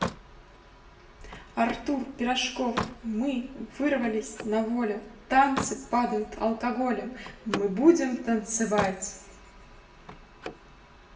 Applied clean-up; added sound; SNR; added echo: none; Slam; 12 dB; reverberation time 0.8 s.